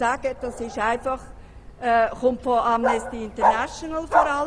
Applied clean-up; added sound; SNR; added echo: none; Bark; 2 dB; none.